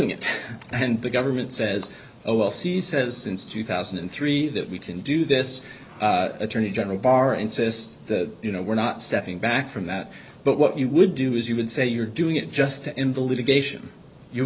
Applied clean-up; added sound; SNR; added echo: none; none; none; none.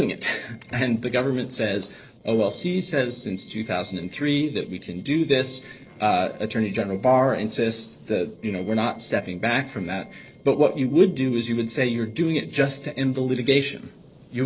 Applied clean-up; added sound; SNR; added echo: neural separator model SepFormer DNS4.